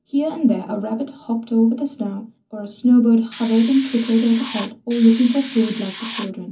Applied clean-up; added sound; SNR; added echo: none; Hiss; 7 dB; reverberation time 0.4 s.